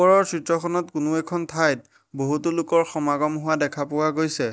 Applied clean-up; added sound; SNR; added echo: none; none; none; none.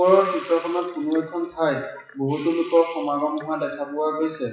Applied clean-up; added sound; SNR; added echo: classical method WPE with log-MMSE.